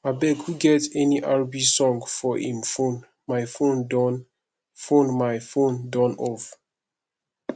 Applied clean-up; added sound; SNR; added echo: none; none; none; none.